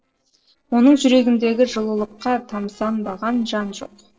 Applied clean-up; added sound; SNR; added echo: neural separator model SepFormer DNS4.